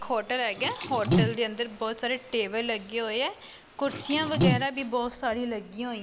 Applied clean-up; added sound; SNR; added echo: none; Liquid; -3 dB; none.